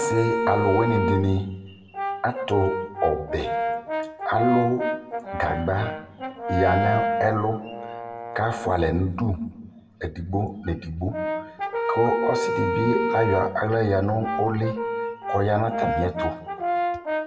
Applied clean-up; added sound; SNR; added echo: none; Brass instrument; 3 dB; reverberation time 1.0 s.